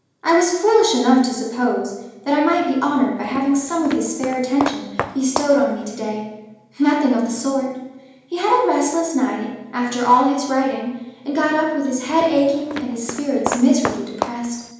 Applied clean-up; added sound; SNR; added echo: none; Walk, footsteps; 10 dB; reverberation time 1.0 s.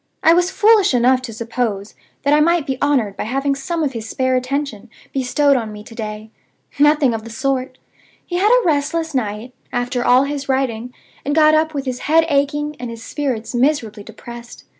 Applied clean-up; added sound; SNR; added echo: none; none; none; none.